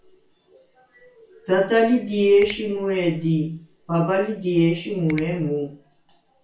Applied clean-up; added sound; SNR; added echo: none; Finger snapping; 18 dB; reverberation time 0.3 s.